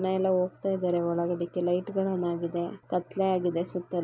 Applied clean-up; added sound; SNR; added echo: none; none; none; none.